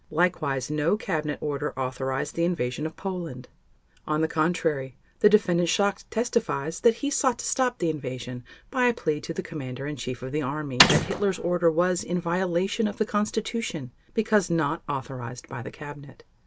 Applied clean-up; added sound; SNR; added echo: none; Mechanisms; -4 dB; none.